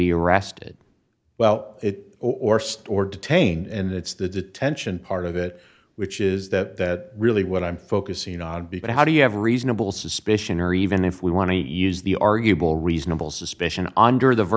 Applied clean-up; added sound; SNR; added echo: none; none; none; none.